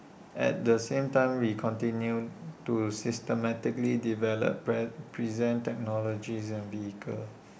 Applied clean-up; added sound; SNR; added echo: none; none; none; none.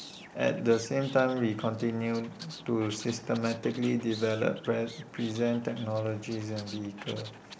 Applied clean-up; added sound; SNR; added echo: none; Animal; 18 dB; none.